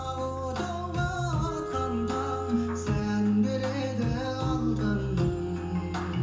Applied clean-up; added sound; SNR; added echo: none; Wind instrument, woodwind instrument; 9 dB; reverberation time 0.7 s.